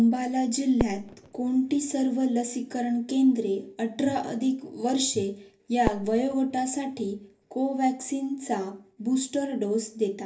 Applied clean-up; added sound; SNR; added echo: none; Fireworks; 14 dB; reverberation time 0.3 s.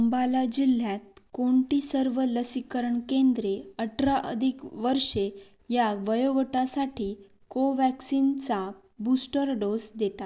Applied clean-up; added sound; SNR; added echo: none; none; none; none.